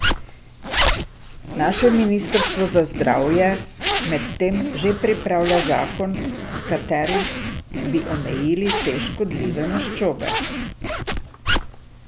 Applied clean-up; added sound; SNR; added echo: none; Zipper (clothing); 2 dB; none.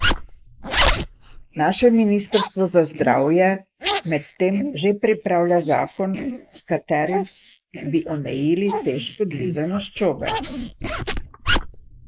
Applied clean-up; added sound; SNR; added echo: neural mask model Resemble Enhance denoiser.